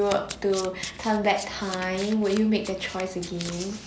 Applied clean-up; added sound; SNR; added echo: none; Domestic sounds, home sounds; 14 dB; none.